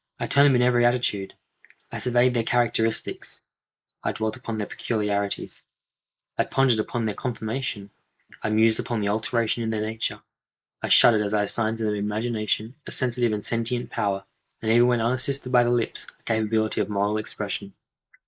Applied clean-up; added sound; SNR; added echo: neural mask model Resemble Enhance denoiser.